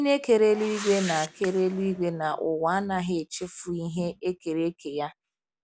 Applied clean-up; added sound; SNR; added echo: none; Whoosh, swoosh, swish; 11 dB; none.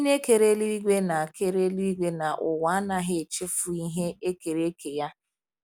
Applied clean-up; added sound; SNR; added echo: none; none; none; none.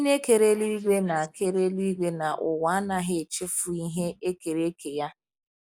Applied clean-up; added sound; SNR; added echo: neural mask model Resemble Enhance denoiser.